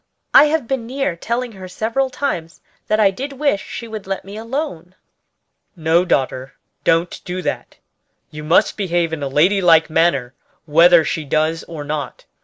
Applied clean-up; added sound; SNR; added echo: none; none; none; none.